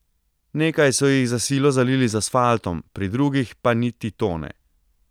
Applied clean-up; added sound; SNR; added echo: none; none; none; none.